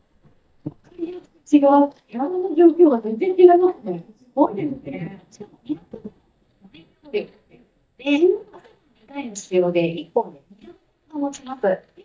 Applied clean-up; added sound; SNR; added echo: neural mask model DeepFilterNet 3.